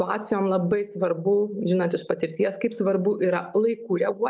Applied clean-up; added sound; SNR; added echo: none; none; none; none.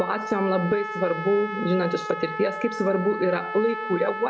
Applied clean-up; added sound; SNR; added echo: none; Trumpet; 8 dB; none.